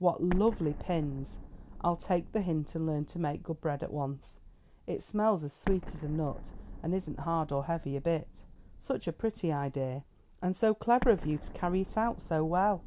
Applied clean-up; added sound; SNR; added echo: none; Explosion; 11 dB; none.